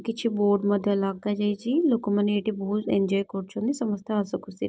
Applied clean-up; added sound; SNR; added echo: none; none; none; none.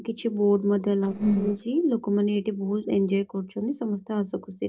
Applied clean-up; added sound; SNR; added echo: neural separator model SepFormer DNS4.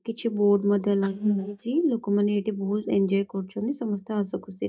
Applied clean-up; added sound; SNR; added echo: neural mask model DeepFilterNet 3.